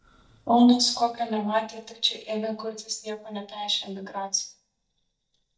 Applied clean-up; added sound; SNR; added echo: neural mask model DeepFilterNet 3.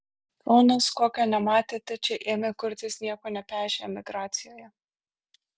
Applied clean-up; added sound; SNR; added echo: none; none; none; none.